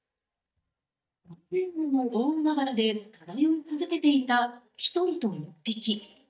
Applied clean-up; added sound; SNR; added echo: neural mask model DeepFilterNet 3.